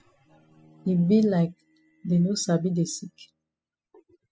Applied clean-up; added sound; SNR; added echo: classical method spectral subtraction.